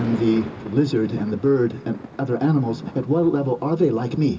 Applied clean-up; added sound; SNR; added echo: none; Thunder; 16 dB; reverberation time 0.2 s.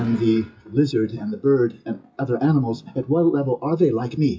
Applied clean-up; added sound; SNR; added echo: classical method WPE with log-MMSE.